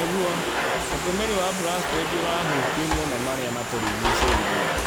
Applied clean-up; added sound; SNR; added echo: none; Domestic sounds, home sounds; -3 dB; none.